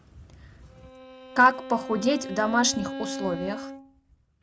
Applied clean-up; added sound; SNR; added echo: none; Bowed string instrument; 10 dB; none.